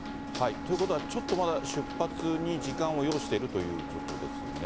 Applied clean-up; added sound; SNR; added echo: none; Walk, footsteps + Wind instrument, woodwind instrument; 7 dB; none.